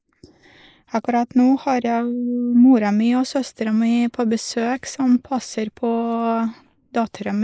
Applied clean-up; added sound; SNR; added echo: neural mask model Resemble Enhance denoiser.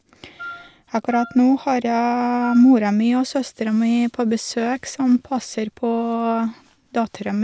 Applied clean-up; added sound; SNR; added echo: none; Wind instrument, woodwind instrument; 18 dB; none.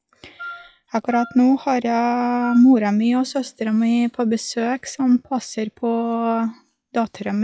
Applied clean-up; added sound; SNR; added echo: classical method log-MMSE.